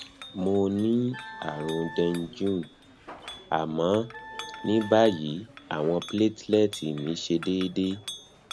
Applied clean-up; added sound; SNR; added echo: none; Wind instrument, woodwind instrument + Chink, clink; 16 dB; none.